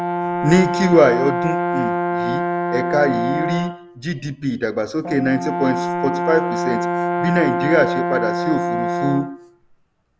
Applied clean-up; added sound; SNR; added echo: none; Brass instrument; 2 dB; none.